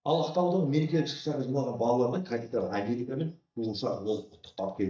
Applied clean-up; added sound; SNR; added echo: neural mask model DeepFilterNet 3.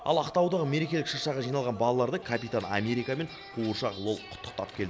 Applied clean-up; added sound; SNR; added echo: none; none; none; none.